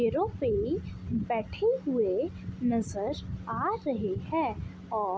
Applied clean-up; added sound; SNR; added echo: none; none; none; none.